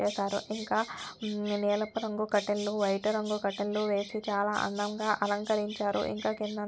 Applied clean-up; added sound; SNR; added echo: none; Bird vocalization, bird call, bird song; 15 dB; none.